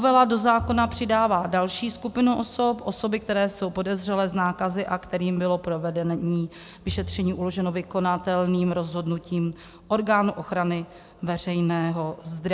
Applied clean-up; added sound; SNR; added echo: none; Bowed string instrument; 19 dB; none.